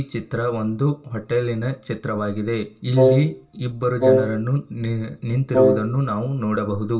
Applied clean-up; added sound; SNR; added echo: none; Wind instrument, woodwind instrument; -4 dB; reverberation time 0.2 s.